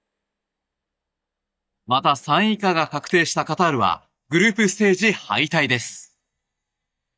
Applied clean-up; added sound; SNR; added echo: neural mask model DeepFilterNet 3.